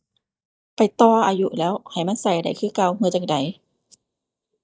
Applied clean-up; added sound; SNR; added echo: neural mask model DeepFilterNet 3.